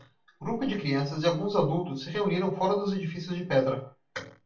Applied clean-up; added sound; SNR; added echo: none; none; none; reverberation time 0.3 s.